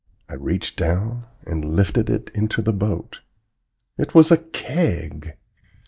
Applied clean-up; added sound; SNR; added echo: neural mask model DeepFilterNet 3.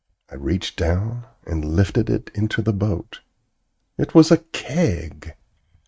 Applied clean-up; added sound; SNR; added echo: neural mask model RNNoise.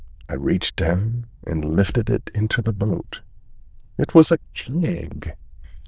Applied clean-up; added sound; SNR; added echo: neural diffusion model UNIVERSE++.